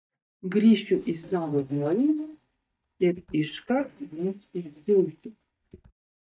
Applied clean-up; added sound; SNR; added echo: neural mask model DeepFilterNet 3.